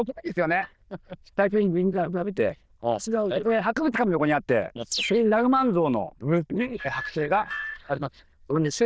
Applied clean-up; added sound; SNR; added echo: neural diffusion model UNIVERSE++.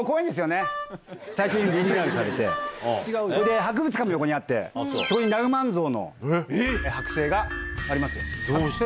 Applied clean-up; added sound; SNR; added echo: none; Wind instrument, woodwind instrument; 8 dB; none.